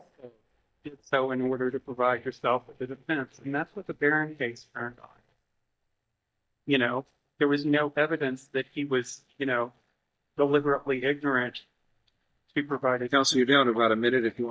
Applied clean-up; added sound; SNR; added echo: neural mask model DeepFilterNet 3.